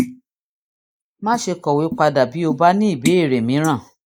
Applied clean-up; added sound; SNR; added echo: neural mask model Resemble Enhance denoiser.